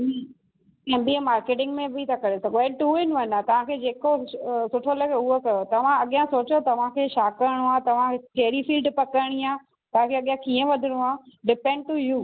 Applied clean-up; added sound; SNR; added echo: none; none; none; none.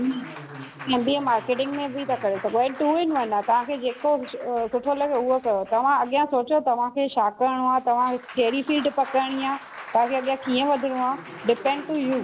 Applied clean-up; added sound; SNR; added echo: none; Applause; 17 dB; none.